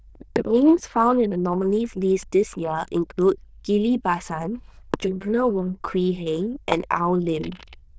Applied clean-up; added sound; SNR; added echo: neural diffusion model UNIVERSE++.